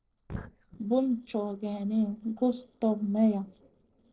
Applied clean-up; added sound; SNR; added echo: neural separator model SepFormer DNS4.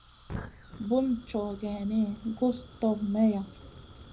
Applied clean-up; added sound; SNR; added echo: none; Fire; 16 dB; reverberation time 0.5 s.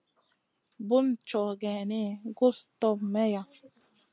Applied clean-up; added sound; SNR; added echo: none; none; none; none.